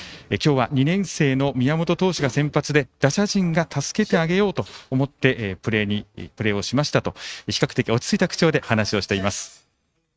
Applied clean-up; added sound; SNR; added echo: neural mask model RNNoise.